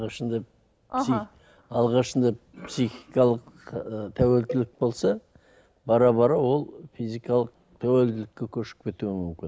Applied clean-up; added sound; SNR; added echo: none; Cowbell; 17 dB; none.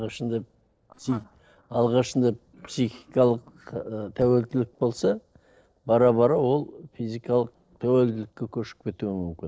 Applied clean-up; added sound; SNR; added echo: neural separator model SepFormer DNS4.